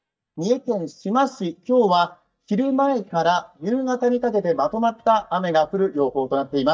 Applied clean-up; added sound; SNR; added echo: neural mask model DeepFilterNet 3.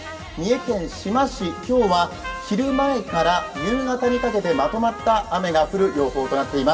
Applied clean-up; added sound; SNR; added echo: none; Trumpet; 13 dB; reverberation time 1.7 s.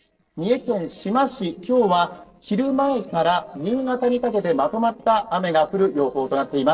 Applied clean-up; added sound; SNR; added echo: neural separator model SepFormer DNS4.